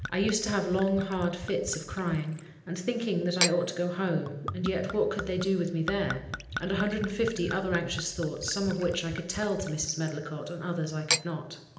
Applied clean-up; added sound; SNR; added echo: none; Gurgling / Chink, clink / Liquid; 8 dB; reverberation time 0.9 s.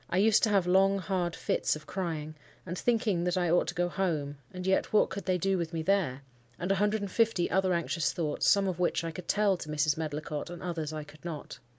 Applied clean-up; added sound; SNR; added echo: none; none; none; none.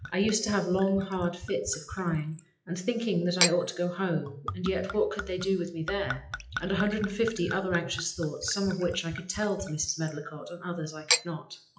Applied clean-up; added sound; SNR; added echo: classical method WPE with log-MMSE.